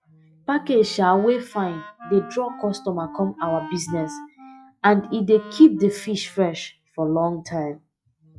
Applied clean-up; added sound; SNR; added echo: classical method log-MMSE.